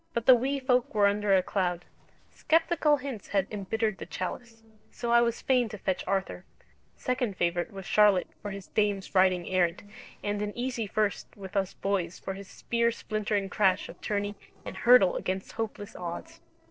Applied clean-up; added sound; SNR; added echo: neural separator model SepFormer DNS4.